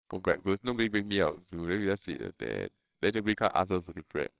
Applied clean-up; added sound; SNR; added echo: neural separator model SepFormer WHAMR!.